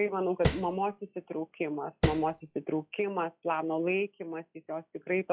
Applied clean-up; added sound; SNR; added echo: classical method log-MMSE.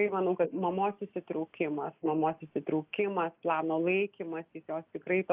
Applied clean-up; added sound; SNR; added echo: neural mask model Resemble Enhance denoiser.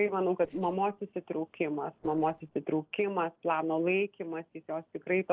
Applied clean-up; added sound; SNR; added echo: neural separator model SepFormer DNS4.